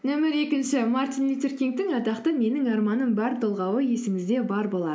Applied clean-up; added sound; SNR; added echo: none; none; none; none.